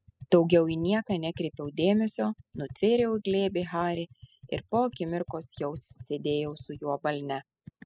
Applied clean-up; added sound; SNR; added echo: classical method spectral subtraction.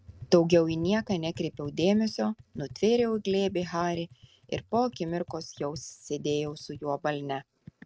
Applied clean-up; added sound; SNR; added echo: neural mask model RNNoise.